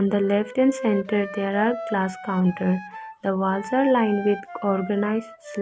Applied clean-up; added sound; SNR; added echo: none; Wind instrument, woodwind instrument; 13 dB; none.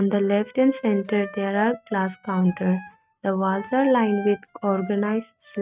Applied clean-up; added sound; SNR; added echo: neural mask model RNNoise.